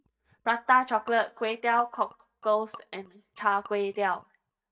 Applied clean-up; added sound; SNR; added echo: neural mask model DeepFilterNet 3.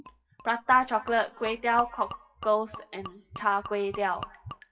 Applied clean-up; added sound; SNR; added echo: classical method WPE with log-MMSE.